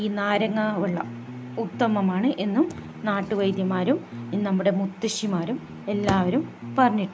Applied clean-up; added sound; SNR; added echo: none; Bass guitar; 13 dB; none.